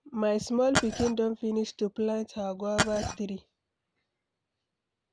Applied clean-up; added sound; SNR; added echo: none; Glass; -1 dB; none.